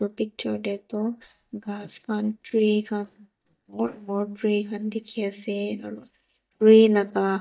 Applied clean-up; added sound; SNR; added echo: neural mask model DeepFilterNet 3.